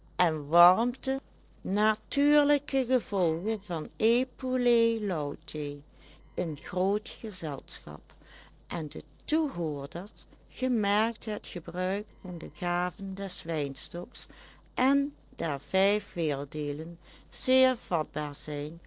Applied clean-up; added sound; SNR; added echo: neural separator model SepFormer DNS4.